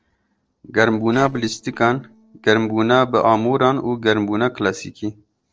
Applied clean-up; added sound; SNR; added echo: neural separator model SepFormer DNS4.